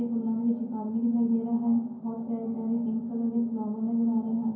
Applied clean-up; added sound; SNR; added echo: none; none; none; reverberation time 0.9 s.